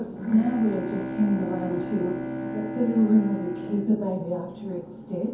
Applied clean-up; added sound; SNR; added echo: none; Bowed string instrument; 9 dB; reverberation time 0.6 s.